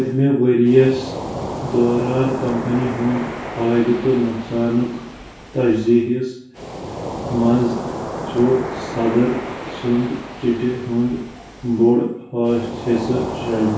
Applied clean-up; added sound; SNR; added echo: none; Waves, surf; 10 dB; reverberation time 0.6 s.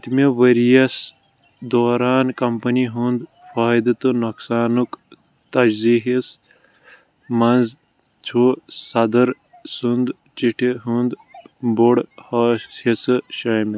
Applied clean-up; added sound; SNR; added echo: none; none; none; none.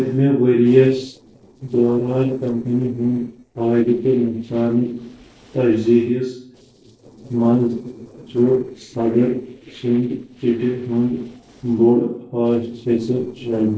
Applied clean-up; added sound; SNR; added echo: neural separator model SepFormer DNS4.